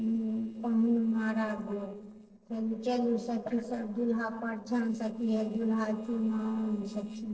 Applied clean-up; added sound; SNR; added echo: neural separator model SepFormer DNS4.